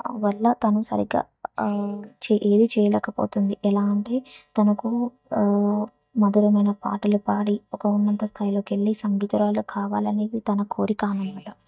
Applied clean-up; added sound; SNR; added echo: neural mask model DeepFilterNet 3.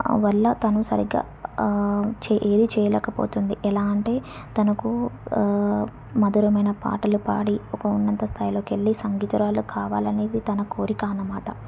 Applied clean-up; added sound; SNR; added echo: none; none; none; none.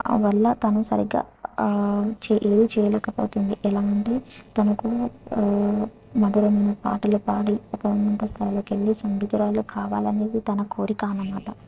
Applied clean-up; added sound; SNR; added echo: neural separator model SepFormer DNS4.